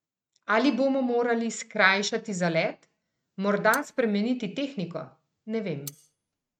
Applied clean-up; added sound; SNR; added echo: neural mask model RNNoise.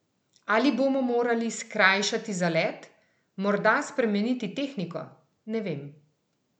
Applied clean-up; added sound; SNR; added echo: none; none; none; none.